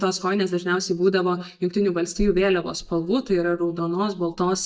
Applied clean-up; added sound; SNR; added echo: neural mask model DeepFilterNet 3.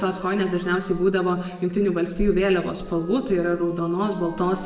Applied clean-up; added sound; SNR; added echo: none; Wind instrument, woodwind instrument; 19 dB; reverberation time 0.9 s.